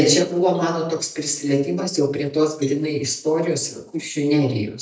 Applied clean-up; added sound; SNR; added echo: neural mask model DeepFilterNet 3.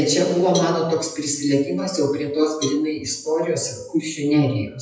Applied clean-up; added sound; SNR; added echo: classical method WPE with log-MMSE.